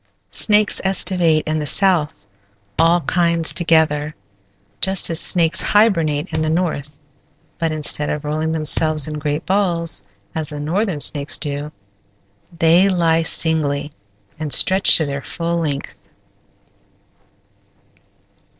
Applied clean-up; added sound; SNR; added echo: neural separator model SepFormer DNS4.